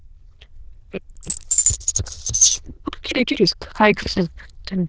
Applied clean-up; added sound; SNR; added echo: neural diffusion model UNIVERSE++.